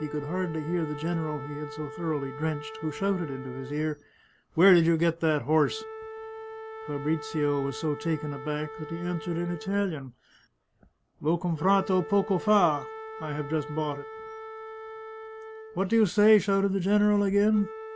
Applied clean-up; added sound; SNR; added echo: none; Wind instrument, woodwind instrument; 14 dB; none.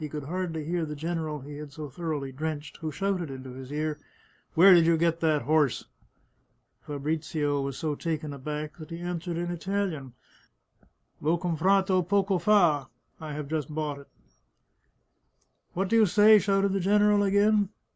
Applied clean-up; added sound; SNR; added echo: none; none; none; none.